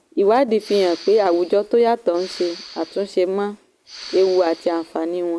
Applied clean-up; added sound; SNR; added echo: none; Respiratory sounds; 20 dB; none.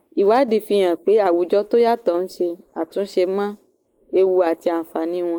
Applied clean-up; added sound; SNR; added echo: neural mask model Resemble Enhance denoiser.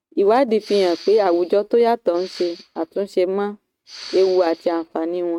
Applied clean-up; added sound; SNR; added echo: neural mask model RNNoise.